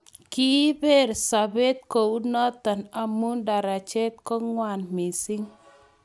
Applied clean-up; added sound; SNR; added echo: none; none; none; none.